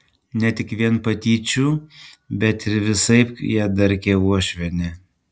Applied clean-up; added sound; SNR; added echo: none; none; none; none.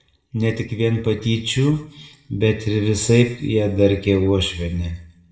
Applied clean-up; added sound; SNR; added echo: none; none; none; reverberation time 0.6 s.